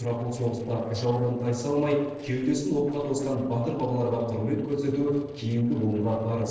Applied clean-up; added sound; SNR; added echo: neural separator model SepFormer DNS4.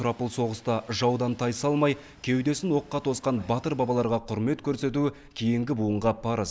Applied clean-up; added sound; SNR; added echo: none; none; none; none.